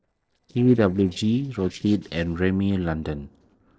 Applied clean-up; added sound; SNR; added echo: neural separator model SepFormer DNS4.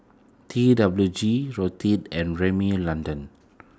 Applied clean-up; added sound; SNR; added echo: none; none; none; none.